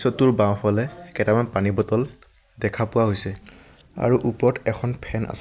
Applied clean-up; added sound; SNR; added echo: none; none; none; none.